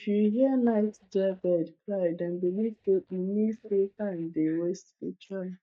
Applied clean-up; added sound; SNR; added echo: neural mask model DeepFilterNet 3.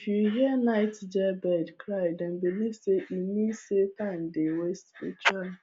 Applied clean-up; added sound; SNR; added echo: none; none; none; none.